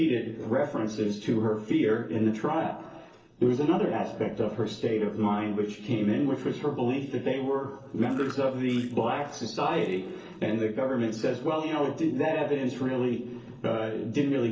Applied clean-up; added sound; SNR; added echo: neural separator model SepFormer DNS4.